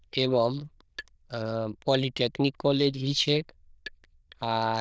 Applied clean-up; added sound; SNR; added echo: neural diffusion model UNIVERSE++.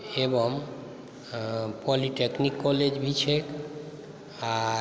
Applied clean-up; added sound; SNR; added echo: none; none; none; none.